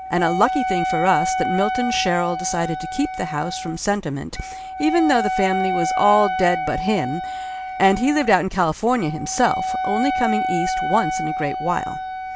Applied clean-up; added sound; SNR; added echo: none; Wind instrument, woodwind instrument; 3 dB; none.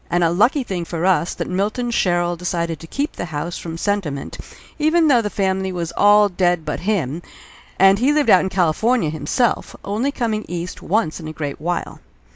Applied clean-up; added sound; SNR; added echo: none; none; none; none.